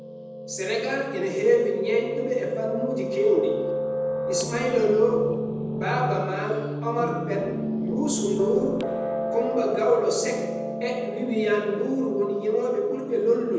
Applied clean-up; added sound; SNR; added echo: none; Piano; 5 dB; reverberation time 1.0 s.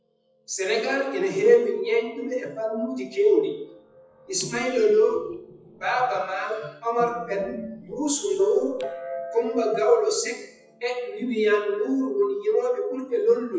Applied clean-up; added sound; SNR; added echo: classical method WPE with log-MMSE.